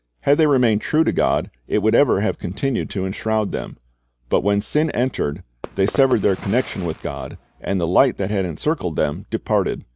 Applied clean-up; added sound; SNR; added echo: none; Fireworks; 15 dB; none.